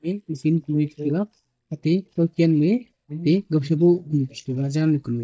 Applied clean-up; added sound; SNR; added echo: neural mask model DeepFilterNet 3.